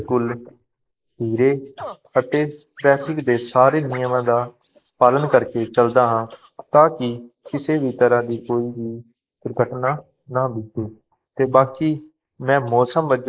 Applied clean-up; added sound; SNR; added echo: neural mask model Resemble Enhance denoiser.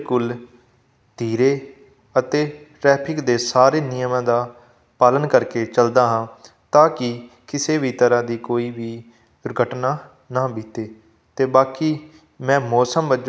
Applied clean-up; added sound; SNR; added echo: none; none; none; none.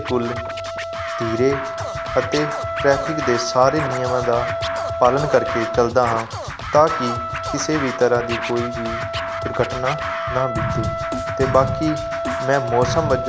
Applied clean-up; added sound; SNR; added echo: none; Scratching (performance technique) + Wind instrument, woodwind instrument; 3 dB; none.